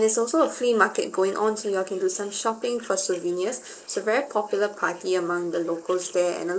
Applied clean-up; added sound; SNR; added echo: neural mask model Resemble Enhance denoiser.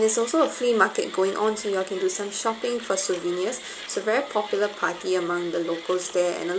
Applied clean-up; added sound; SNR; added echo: none; Mechanisms; 16 dB; none.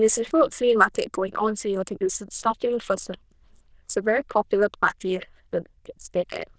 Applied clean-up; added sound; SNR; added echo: neural diffusion model UNIVERSE++.